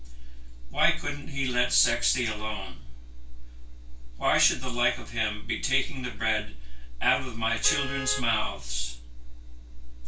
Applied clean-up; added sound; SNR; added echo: none; Vehicle horn, car horn, honking; 17 dB; reverberation time 0.2 s.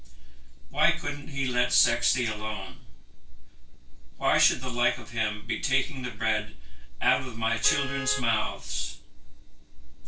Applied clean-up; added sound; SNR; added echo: neural separator model SepFormer DNS4.